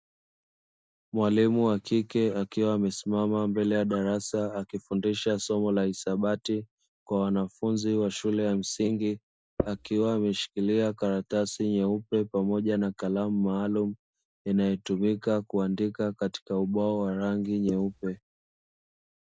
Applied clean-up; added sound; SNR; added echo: neural mask model Resemble Enhance denoiser.